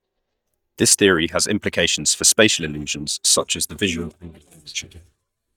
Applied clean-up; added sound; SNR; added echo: neural mask model DeepFilterNet 3.